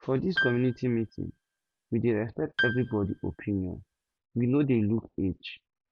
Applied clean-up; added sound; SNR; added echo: none; Piano; 7 dB; none.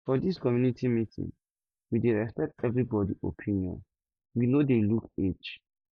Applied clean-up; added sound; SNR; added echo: neural mask model DeepFilterNet 3.